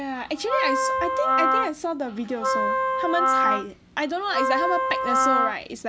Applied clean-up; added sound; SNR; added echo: none; Wind instrument, woodwind instrument; -4 dB; none.